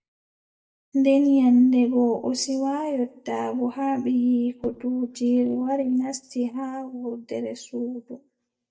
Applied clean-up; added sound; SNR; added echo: neural mask model DeepFilterNet 3.